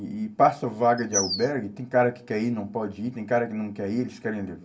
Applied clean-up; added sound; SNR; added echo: none; Bird vocalization, bird call, bird song; 4 dB; reverberation time 0.2 s.